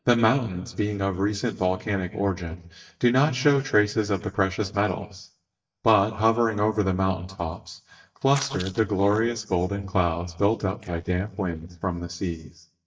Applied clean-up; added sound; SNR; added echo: neural mask model DeepFilterNet 3.